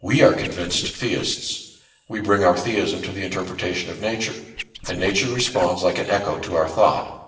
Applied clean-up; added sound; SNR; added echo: neural separator model SepFormer DNS4.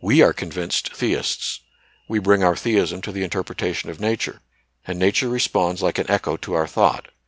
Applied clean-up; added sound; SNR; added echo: none; none; none; none.